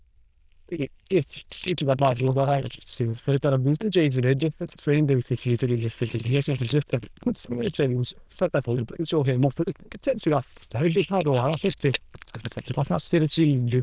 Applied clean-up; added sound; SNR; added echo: neural diffusion model UNIVERSE++.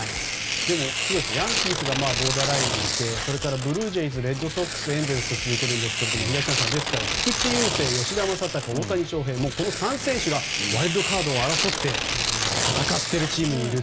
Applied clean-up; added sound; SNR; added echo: none; Tearing; 0 dB; none.